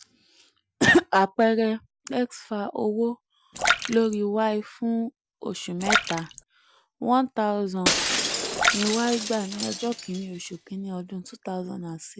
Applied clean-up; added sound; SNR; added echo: none; Splash, splatter + Shatter; 3 dB; none.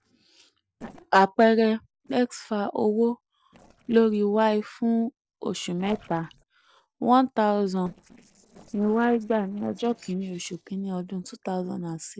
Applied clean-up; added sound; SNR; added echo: neural separator model SepFormer DNS4.